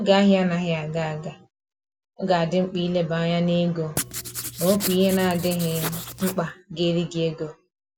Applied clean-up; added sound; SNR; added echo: none; Writing; 8 dB; none.